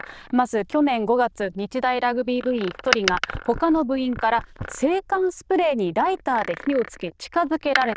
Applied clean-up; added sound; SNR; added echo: neural diffusion model UNIVERSE++.